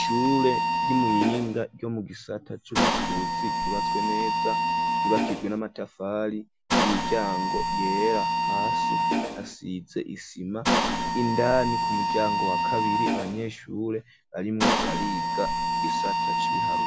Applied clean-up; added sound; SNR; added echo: none; Mechanisms; -3 dB; none.